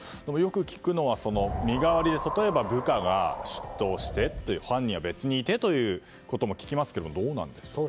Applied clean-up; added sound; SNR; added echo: none; Wind; 7 dB; none.